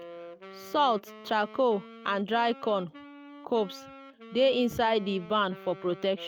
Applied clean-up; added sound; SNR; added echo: none; Wind instrument, woodwind instrument; 18 dB; none.